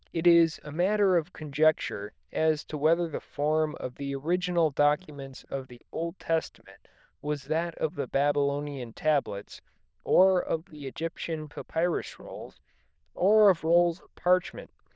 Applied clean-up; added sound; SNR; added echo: neural diffusion model UNIVERSE++.